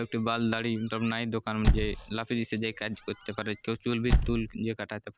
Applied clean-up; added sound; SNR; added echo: none; Squeak / Slam; 1 dB; none.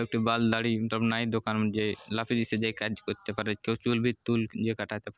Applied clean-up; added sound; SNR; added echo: none; none; none; none.